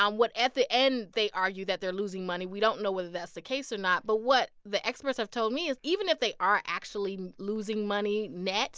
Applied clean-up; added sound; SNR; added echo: none; none; none; none.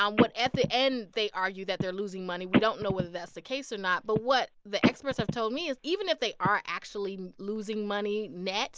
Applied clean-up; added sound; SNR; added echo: none; Telephone; 3 dB; none.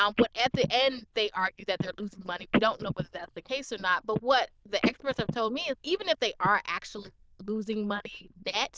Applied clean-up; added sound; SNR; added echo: neural diffusion model UNIVERSE++.